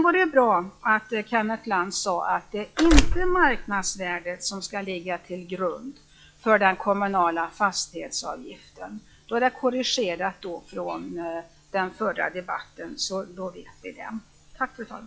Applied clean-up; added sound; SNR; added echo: classical method log-MMSE.